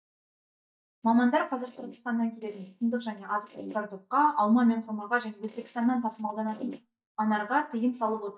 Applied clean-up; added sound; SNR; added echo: neural mask model DeepFilterNet 3.